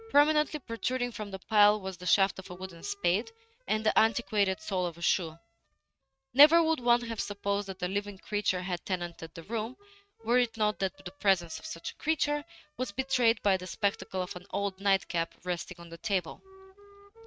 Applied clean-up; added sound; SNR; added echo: neural mask model RNNoise.